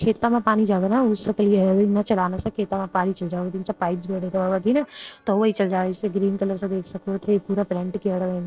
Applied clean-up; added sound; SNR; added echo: neural separator model SepFormer DNS4.